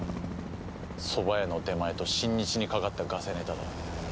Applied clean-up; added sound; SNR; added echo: none; none; none; none.